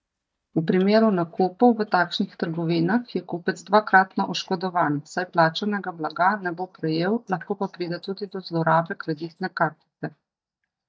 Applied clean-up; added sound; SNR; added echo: neural mask model DeepFilterNet 3.